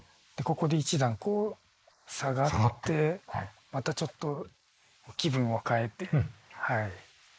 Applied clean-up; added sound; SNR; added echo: neural mask model Resemble Enhance denoiser.